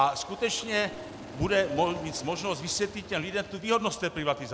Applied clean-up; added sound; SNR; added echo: none; Aircraft + Raindrop / Drip; 15 dB; none.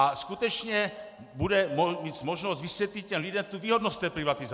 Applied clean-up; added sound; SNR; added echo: none; none; none; none.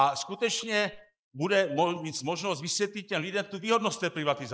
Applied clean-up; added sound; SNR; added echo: neural mask model Resemble Enhance denoiser.